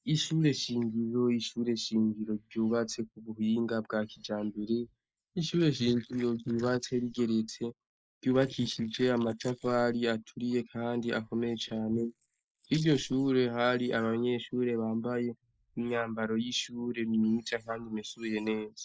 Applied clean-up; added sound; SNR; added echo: neural mask model Resemble Enhance denoiser.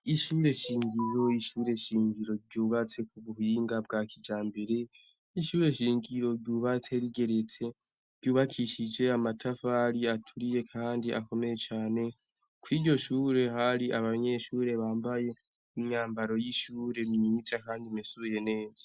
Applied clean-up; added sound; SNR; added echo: none; none; none; none.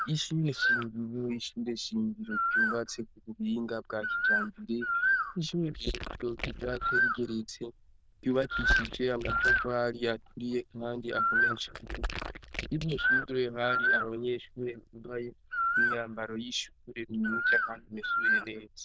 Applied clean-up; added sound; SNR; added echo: neural diffusion model UNIVERSE++.